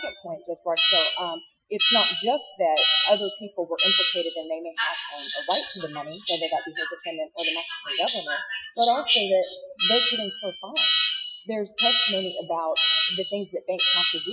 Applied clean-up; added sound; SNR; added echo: classical method Wiener filter.